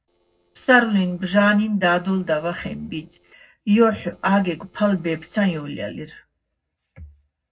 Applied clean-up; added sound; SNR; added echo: neural separator model SepFormer DNS4.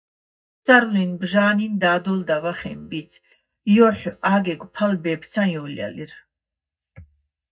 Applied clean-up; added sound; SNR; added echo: neural mask model DeepFilterNet 3.